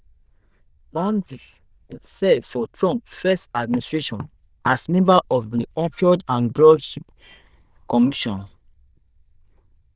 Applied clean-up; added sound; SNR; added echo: neural diffusion model UNIVERSE++.